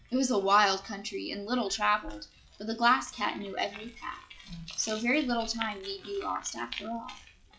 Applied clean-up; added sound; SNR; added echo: classical method log-MMSE.